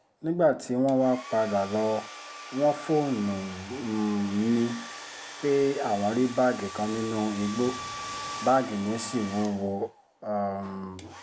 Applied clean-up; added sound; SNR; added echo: none; Domestic sounds, home sounds; 14 dB; none.